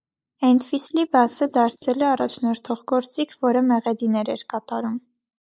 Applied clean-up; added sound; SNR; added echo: neural mask model Resemble Enhance denoiser.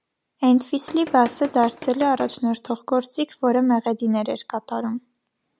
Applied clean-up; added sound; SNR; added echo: none; Tools; 16 dB; none.